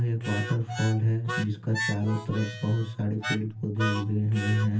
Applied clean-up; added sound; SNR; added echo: none; Harmonica; 10 dB; reverberation time 0.2 s.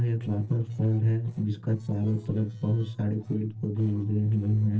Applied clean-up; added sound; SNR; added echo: neural separator model SepFormer DNS4.